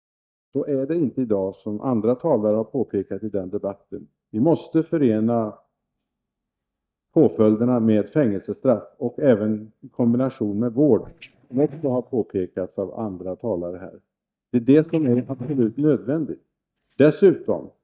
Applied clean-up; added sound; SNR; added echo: neural mask model DeepFilterNet 3.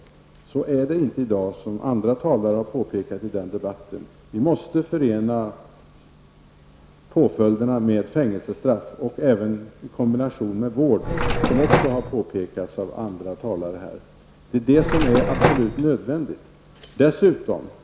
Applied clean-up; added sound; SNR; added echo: none; Mechanisms; -2 dB; none.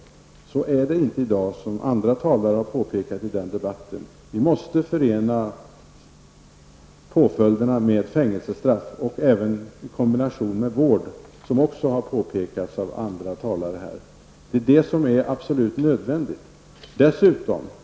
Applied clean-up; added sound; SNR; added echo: none; none; none; none.